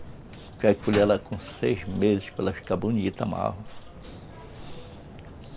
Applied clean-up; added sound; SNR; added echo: none; Bird / Insect + Fire; 15 dB; none.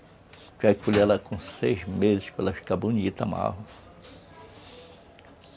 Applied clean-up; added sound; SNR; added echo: none; none; none; none.